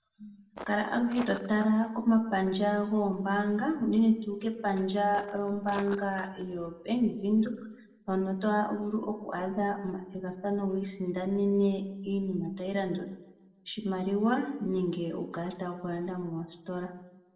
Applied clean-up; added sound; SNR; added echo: none; Walk, footsteps; 16 dB; reverberation time 0.6 s.